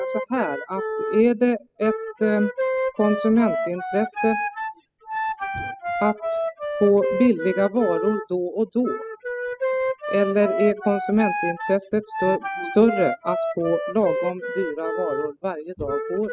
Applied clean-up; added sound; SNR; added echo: classical method spectral subtraction.